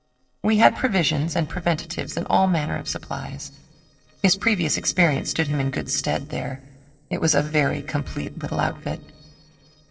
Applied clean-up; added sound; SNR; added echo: neural separator model SepFormer DNS4.